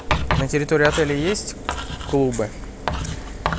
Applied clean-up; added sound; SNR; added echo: none; Writing; 4 dB; none.